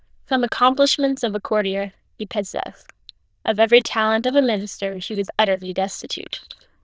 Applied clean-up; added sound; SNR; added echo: neural diffusion model UNIVERSE++.